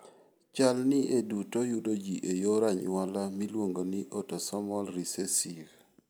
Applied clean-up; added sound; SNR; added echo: none; none; none; none.